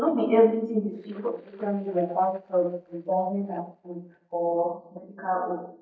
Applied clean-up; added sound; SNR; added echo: neural mask model DeepFilterNet 3.